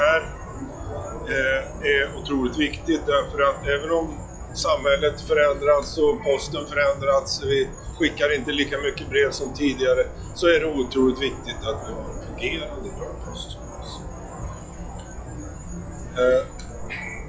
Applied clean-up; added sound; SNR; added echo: classical method log-MMSE.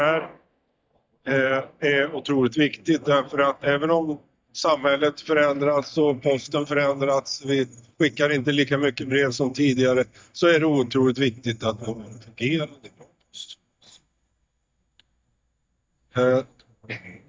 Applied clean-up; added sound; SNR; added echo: neural mask model DeepFilterNet 3.